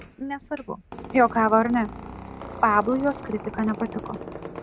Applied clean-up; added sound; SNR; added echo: none; Squeak; 13 dB; none.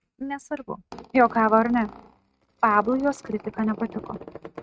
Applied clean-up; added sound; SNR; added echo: neural mask model RNNoise.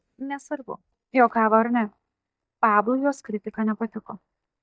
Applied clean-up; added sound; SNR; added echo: neural mask model DeepFilterNet 3.